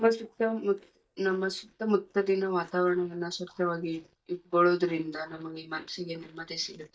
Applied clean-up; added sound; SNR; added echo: neural mask model DeepFilterNet 3.